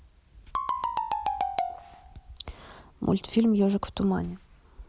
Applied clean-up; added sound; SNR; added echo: none; Marimba, xylophone; 1 dB; none.